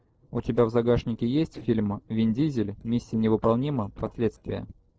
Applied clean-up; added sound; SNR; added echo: neural separator model SepFormer DNS4.